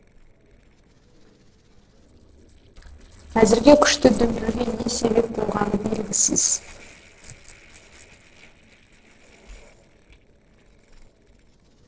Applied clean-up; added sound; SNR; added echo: neural separator model SepFormer DNS4.